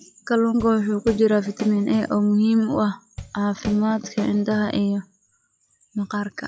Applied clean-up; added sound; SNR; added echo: classical method log-MMSE.